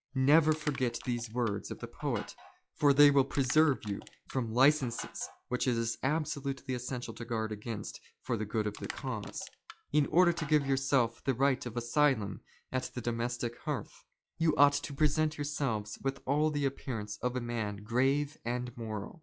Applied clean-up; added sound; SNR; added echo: classical method log-MMSE.